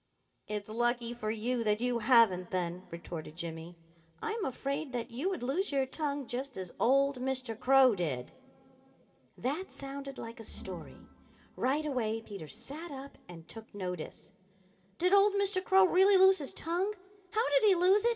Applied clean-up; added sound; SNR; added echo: none; Organ; 18 dB; reverberation time 1.7 s.